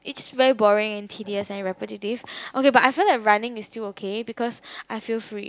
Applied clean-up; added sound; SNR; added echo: none; none; none; none.